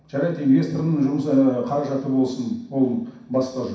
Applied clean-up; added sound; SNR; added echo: none; none; none; reverberation time 0.6 s.